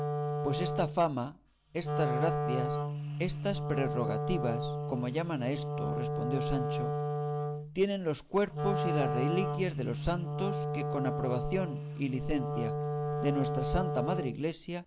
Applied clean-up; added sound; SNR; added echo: none; Wind instrument, woodwind instrument; 0 dB; none.